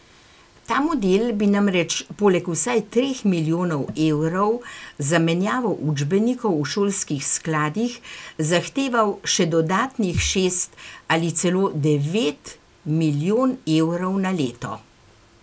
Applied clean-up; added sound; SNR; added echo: none; Thump, thud; 10 dB; none.